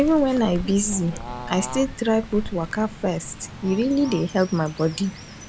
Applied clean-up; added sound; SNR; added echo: none; Bird / Fowl; 12 dB; none.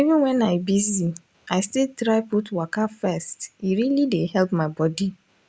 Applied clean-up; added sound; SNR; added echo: none; none; none; none.